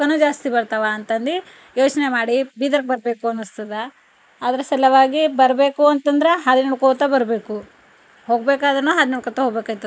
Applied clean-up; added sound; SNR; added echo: neural mask model Resemble Enhance denoiser.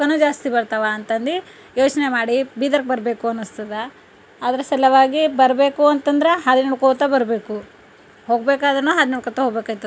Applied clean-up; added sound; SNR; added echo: none; none; none; none.